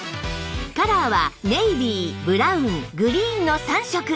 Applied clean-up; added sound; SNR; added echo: none; none; none; none.